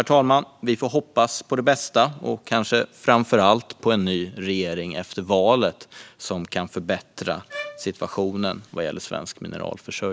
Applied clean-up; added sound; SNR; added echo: none; Bowed string instrument; 16 dB; none.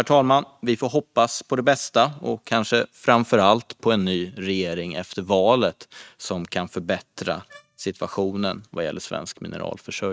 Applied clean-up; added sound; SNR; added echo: neural mask model RNNoise.